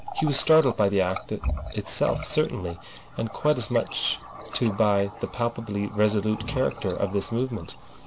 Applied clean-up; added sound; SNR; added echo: none; Water tap, faucet; 11 dB; none.